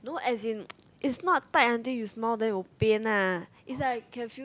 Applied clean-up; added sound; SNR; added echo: none; none; none; none.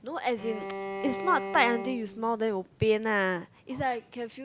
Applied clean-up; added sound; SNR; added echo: none; Bowed string instrument; 8 dB; none.